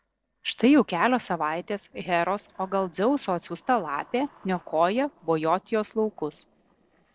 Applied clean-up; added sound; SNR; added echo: neural separator model SepFormer DNS4.